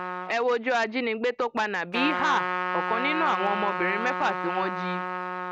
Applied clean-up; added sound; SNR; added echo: none; Trumpet; 3 dB; none.